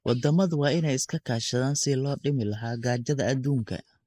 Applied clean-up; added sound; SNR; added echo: neural mask model Resemble Enhance denoiser.